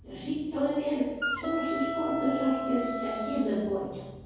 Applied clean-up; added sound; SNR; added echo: none; Wind instrument, woodwind instrument; 4 dB; reverberation time 1.3 s.